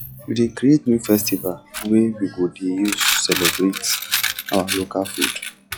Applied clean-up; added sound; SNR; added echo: classical method log-MMSE.